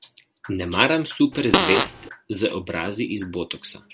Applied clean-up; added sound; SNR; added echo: none; Fart; -2 dB; none.